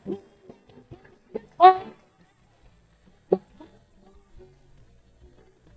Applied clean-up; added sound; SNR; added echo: neural mask model DeepFilterNet 3.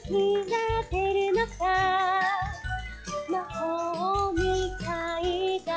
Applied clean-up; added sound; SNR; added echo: classical method log-MMSE.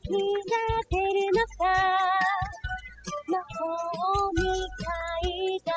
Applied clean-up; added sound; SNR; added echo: classical method spectral subtraction.